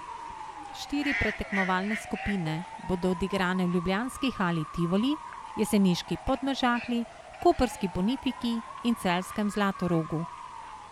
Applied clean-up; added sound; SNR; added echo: none; Bird / Fowl; 10 dB; none.